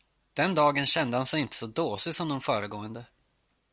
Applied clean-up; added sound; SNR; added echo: none; none; none; none.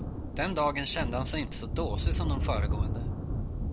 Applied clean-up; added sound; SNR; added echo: none; Thunder; -3 dB; none.